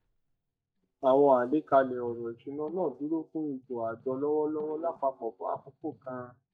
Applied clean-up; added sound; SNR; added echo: neural mask model DeepFilterNet 3.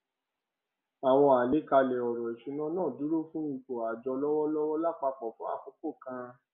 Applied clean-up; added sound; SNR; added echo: none; none; none; none.